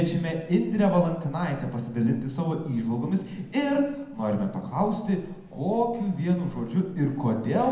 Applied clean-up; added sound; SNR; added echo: none; none; none; none.